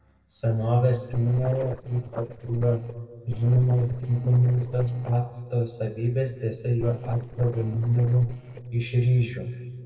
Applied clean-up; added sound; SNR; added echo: neural separator model SepFormer DNS4.